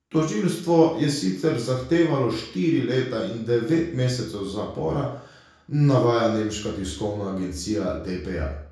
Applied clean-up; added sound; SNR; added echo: none; none; none; reverberation time 0.6 s.